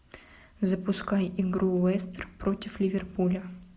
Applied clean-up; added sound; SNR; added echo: none; none; none; none.